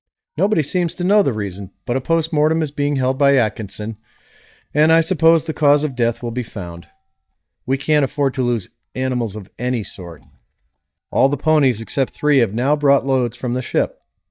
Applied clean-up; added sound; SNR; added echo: neural mask model DeepFilterNet 3.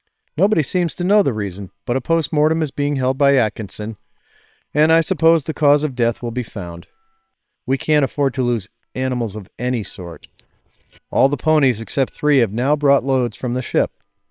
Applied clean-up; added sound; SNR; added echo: neural separator model SepFormer WHAM!.